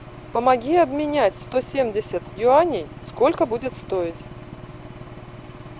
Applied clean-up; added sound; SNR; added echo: none; Engine / Aircraft; 16 dB; none.